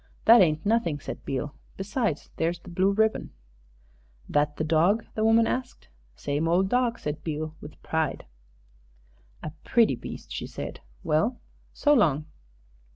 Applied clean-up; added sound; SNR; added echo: none; none; none; none.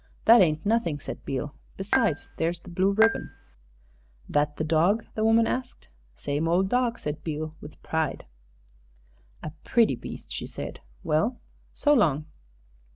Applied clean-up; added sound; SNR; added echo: none; Dishes, pots, and pans / Chink, clink; 3 dB; none.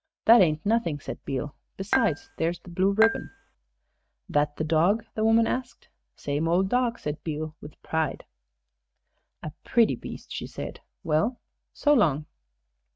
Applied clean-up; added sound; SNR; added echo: neural mask model RNNoise.